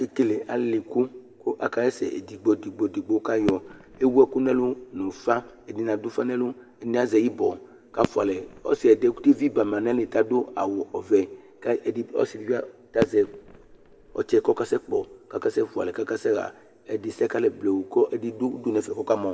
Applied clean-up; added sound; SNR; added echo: none; Fireworks; 12 dB; reverberation time 1.7 s.